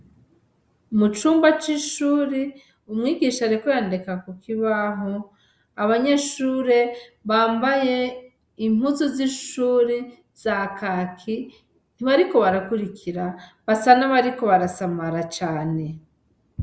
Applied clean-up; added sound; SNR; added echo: none; none; none; none.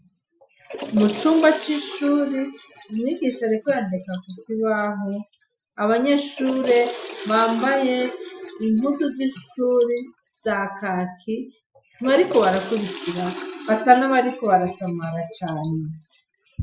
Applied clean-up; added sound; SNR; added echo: classical method Wiener filter.